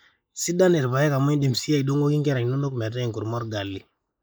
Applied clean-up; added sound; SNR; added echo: neural mask model Resemble Enhance denoiser.